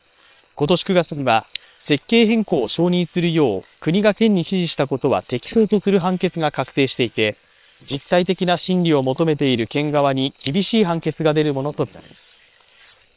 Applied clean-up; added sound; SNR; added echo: neural separator model SepFormer WHAM!.